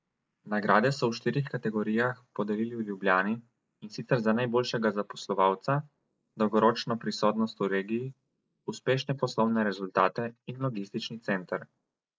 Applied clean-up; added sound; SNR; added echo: neural mask model Resemble Enhance denoiser.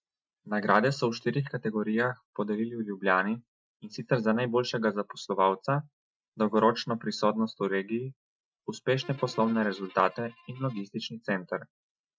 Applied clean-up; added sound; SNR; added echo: classical method Wiener filter.